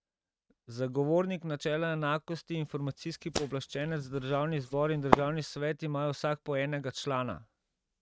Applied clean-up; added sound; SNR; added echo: neural mask model RNNoise.